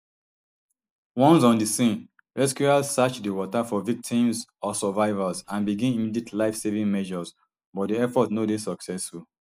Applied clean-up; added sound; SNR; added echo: neural mask model Resemble Enhance denoiser.